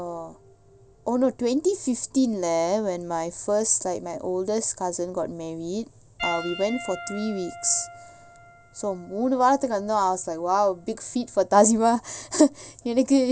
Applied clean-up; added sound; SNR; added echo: none; Piano; 19 dB; none.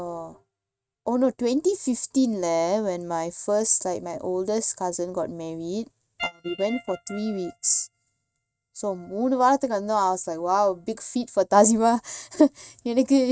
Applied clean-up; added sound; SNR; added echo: neural mask model RNNoise.